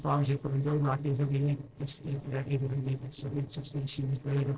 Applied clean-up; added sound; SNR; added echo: neural separator model SepFormer DNS4.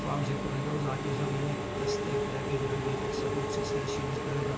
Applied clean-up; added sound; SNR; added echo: none; Engine / Mechanisms; -3 dB; reverberation time 1.0 s.